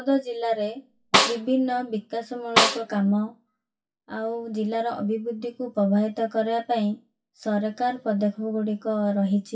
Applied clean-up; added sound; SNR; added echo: classical method WPE with log-MMSE.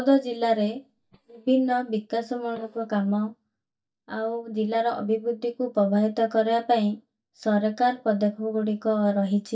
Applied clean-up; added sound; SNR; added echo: neural mask model DeepFilterNet 3.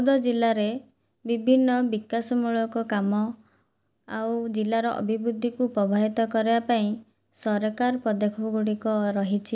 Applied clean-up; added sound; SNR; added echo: none; none; none; none.